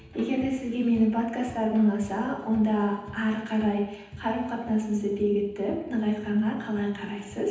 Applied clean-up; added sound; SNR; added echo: none; none; none; reverberation time 0.9 s.